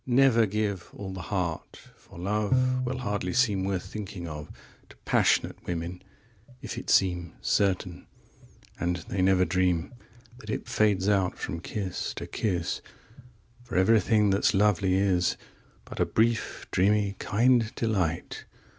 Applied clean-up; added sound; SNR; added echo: none; Bowed string instrument; 6 dB; none.